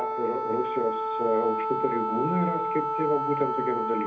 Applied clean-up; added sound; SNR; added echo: none; Wind instrument, woodwind instrument; 0 dB; reverberation time 0.3 s.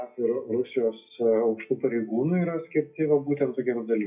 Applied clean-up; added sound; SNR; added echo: classical method WPE with log-MMSE.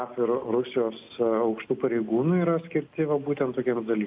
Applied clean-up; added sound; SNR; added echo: none; none; none; none.